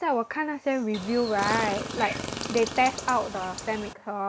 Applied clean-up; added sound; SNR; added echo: none; Chirp, tweet; 7 dB; none.